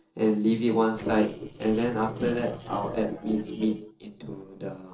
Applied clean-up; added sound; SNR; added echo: neural separator model SepFormer DNS4.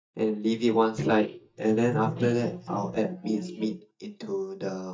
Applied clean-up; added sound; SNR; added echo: neural mask model DeepFilterNet 3.